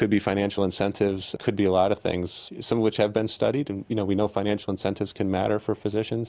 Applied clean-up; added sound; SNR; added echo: none; none; none; none.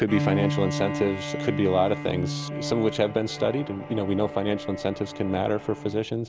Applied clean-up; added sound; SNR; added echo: none; Bowed string instrument; 6 dB; none.